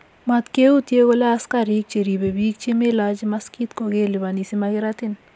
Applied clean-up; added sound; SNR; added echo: none; none; none; none.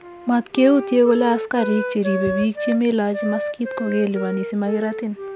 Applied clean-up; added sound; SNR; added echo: none; Wind instrument, woodwind instrument; 8 dB; none.